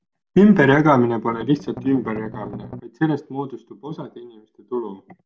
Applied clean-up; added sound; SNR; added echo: none; Strum; 14 dB; none.